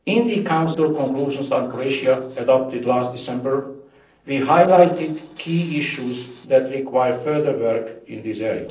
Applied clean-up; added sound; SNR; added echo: neural separator model SepFormer DNS4.